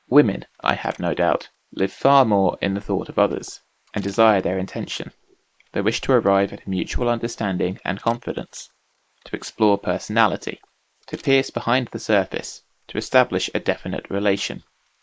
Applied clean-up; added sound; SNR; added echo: neural mask model Resemble Enhance denoiser.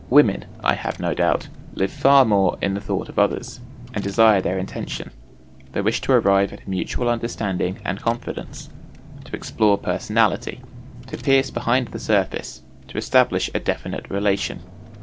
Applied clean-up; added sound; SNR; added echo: none; Engine / Car; 17 dB; none.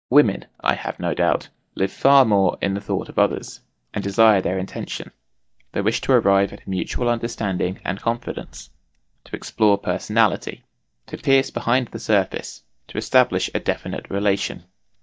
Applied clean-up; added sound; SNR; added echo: neural mask model DeepFilterNet 3.